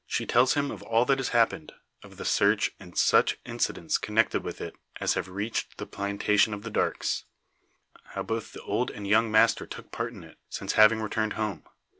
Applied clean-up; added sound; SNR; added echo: none; none; none; none.